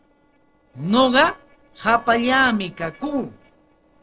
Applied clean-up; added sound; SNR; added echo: neural separator model SepFormer DNS4.